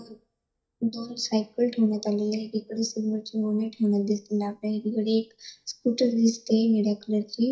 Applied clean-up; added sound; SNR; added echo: neural mask model DeepFilterNet 3.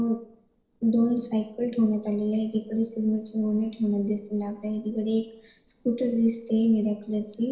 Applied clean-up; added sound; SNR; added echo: neural separator model SepFormer DNS4.